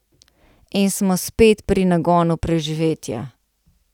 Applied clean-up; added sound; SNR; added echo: none; none; none; none.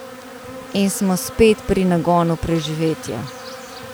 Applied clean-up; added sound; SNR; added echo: none; Insect; 15 dB; none.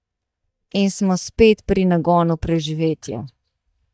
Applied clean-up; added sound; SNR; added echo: neural mask model DeepFilterNet 3.